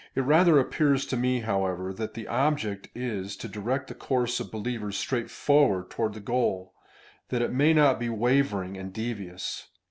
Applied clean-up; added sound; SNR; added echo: none; none; none; none.